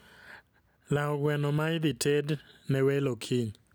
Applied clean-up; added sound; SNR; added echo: none; none; none; none.